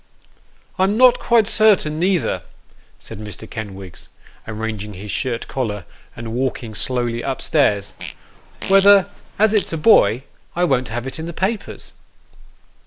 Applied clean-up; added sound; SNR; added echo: none; Fart; 15 dB; none.